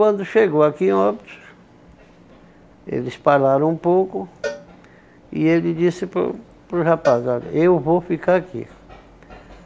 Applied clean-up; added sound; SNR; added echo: none; Cowbell; 16 dB; none.